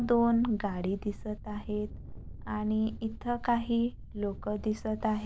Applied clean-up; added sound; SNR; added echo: none; Thunder; 12 dB; none.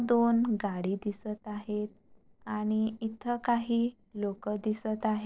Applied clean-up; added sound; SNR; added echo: neural separator model SepFormer DNS4.